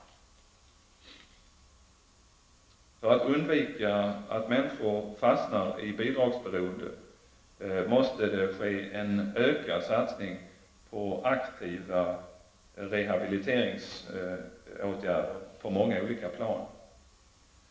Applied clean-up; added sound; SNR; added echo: none; none; none; reverberation time 0.8 s.